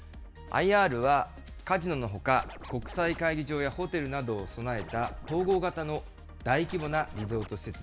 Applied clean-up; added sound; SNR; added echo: none; Scratching (performance technique); 14 dB; none.